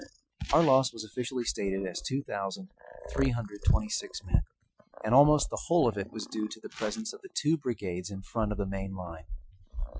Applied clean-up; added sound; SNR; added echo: classical method Wiener filter.